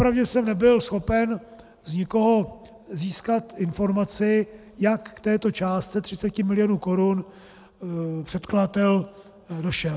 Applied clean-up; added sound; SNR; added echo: none; none; none; none.